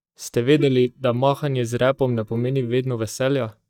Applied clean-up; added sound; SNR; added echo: neural mask model DeepFilterNet 3.